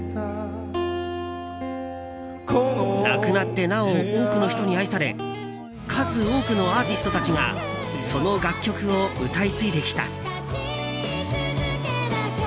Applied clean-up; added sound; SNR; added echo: none; none; none; none.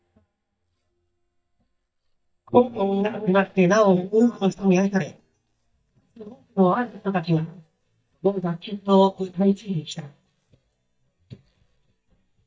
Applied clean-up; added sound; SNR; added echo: neural mask model DeepFilterNet 3.